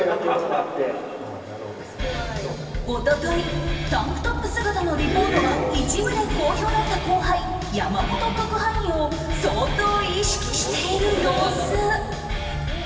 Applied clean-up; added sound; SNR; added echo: none; none; none; reverberation time 2.6 s.